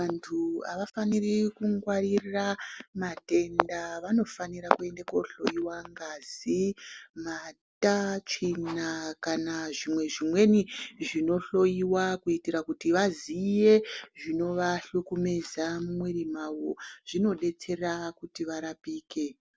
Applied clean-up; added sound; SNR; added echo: none; none; none; none.